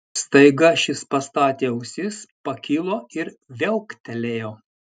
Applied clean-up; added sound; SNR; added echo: none; none; none; none.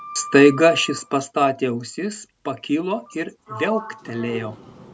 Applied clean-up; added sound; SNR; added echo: none; Sliding door; 16 dB; none.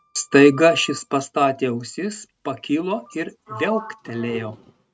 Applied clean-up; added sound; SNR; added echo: neural mask model RNNoise.